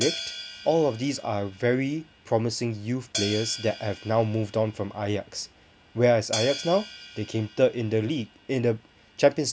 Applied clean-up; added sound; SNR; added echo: none; Hi-hat; 13 dB; none.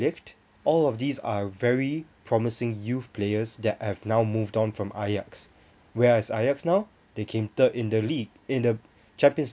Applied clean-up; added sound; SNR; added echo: none; none; none; none.